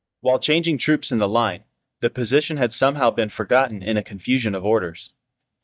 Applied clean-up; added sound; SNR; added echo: neural mask model DeepFilterNet 3.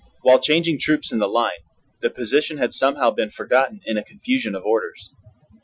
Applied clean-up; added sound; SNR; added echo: classical method Wiener filter.